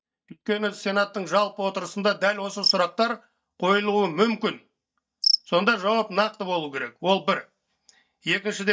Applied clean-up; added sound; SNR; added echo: neural mask model DeepFilterNet 3.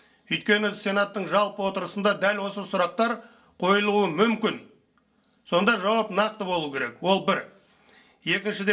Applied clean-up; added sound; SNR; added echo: none; Cricket; 6 dB; reverberation time 0.2 s.